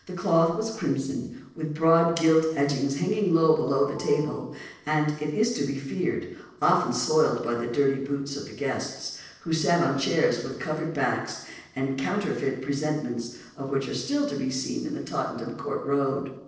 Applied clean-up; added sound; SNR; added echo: neural separator model SepFormer DNS4.